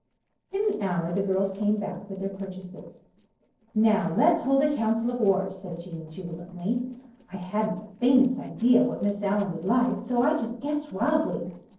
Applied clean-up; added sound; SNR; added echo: neural separator model SepFormer DNS4.